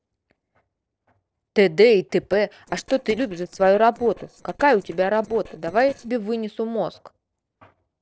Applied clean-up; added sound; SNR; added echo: neural separator model SepFormer DNS4.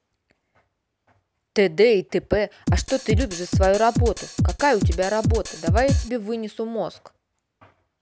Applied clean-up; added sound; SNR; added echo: none; Drum kit; -1 dB; none.